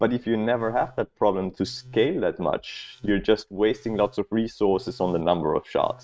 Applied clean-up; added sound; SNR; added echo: neural mask model RNNoise.